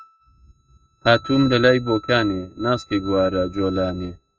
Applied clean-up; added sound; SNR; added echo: neural mask model RNNoise.